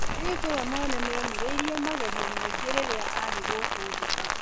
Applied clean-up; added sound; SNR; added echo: none; Rain; -5 dB; none.